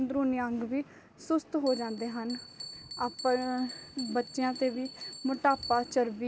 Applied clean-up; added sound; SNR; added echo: none; Bell; 15 dB; none.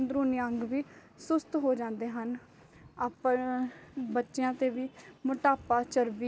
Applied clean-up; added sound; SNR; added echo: none; none; none; none.